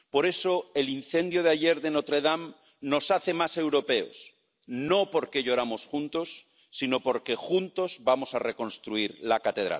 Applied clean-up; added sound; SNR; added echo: none; none; none; none.